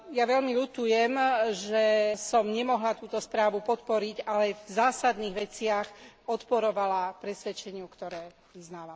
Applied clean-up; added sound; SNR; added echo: none; none; none; none.